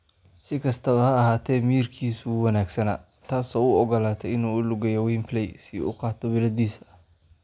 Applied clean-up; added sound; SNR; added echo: none; none; none; none.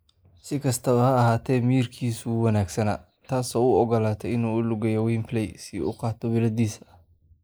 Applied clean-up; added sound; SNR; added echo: neural mask model Resemble Enhance denoiser.